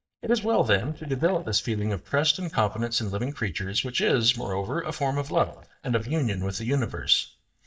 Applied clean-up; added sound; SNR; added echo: neural mask model DeepFilterNet 3.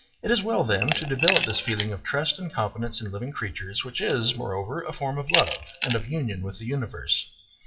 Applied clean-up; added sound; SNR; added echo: classical method WPE with log-MMSE.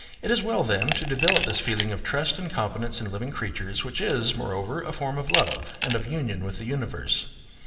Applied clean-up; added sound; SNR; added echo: none; Glass; 5 dB; reverberation time 1.9 s.